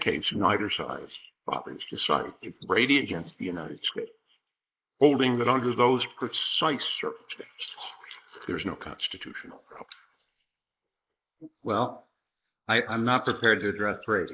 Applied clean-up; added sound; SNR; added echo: neural mask model Resemble Enhance denoiser.